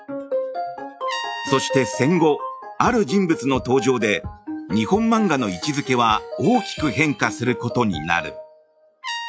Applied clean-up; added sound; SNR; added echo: classical method log-MMSE.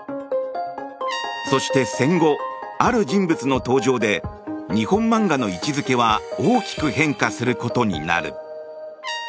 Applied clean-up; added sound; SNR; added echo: none; Trumpet; 16 dB; none.